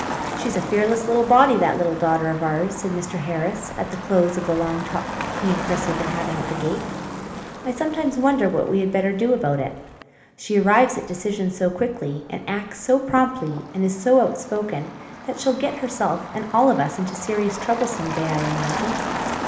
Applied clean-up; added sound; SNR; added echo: none; Motor vehicle (road); 9 dB; reverberation time 1.0 s.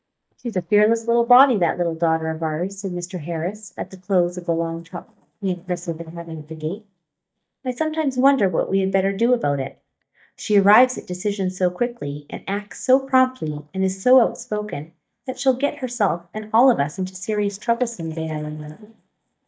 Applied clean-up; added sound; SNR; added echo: neural mask model DeepFilterNet 3.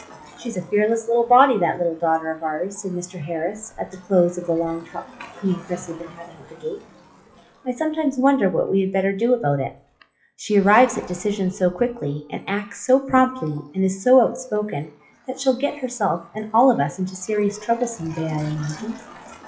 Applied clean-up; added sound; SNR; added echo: classical method WPE with log-MMSE.